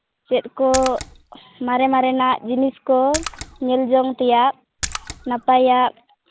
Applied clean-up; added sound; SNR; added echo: none; Splash, splatter; 11 dB; none.